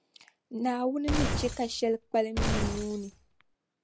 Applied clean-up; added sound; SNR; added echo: none; Glass; 0 dB; none.